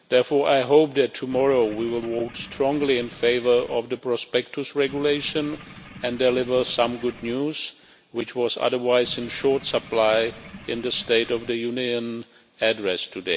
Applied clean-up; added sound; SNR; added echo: none; Engine / Boat, Water vehicle; 19 dB; none.